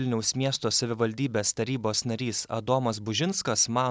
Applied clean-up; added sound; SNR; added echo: none; none; none; none.